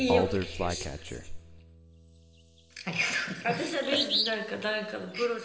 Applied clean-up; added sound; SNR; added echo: none; Bird vocalization, bird call, bird song; 3 dB; reverberation time 0.9 s.